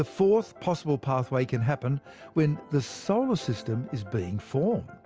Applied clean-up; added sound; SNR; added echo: none; none; none; none.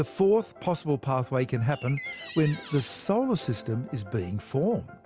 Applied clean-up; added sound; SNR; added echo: none; Door; 9 dB; none.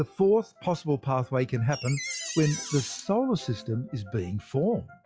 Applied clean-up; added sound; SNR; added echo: classical method log-MMSE.